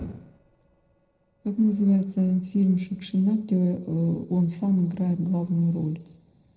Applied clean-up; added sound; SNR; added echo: neural separator model SepFormer DNS4.